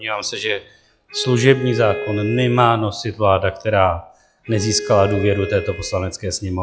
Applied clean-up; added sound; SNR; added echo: classical method log-MMSE.